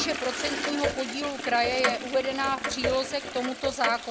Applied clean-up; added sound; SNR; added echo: none; Clock + Toilet flush; 3 dB; none.